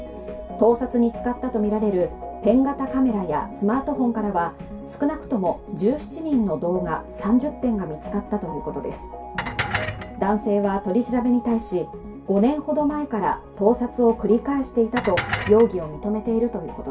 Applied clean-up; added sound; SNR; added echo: none; Dishes, pots, and pans; 6 dB; reverberation time 0.2 s.